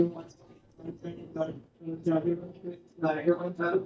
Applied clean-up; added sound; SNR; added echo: neural mask model DeepFilterNet 3.